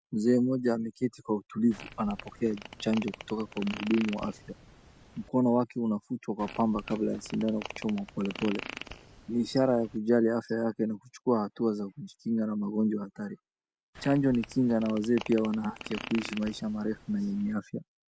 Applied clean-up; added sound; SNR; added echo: none; Fart; 15 dB; none.